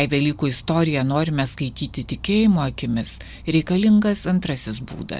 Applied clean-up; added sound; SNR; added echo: none; Insect; 20 dB; none.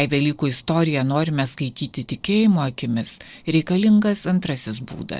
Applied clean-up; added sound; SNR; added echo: neural separator model SepFormer DNS4.